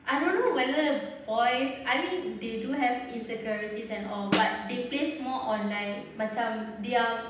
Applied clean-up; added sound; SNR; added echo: none; Snare drum; 7 dB; reverberation time 0.9 s.